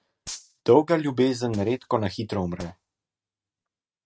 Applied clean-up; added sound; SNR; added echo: neural mask model RNNoise.